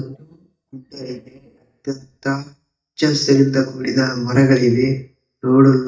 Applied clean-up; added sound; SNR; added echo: neural mask model DeepFilterNet 3.